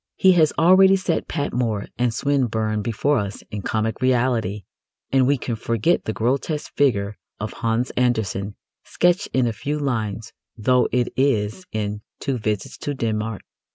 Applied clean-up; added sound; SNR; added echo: none; none; none; none.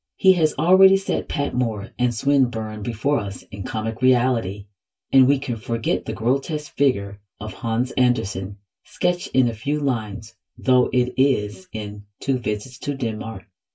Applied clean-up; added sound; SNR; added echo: none; none; none; reverberation time 0.1 s.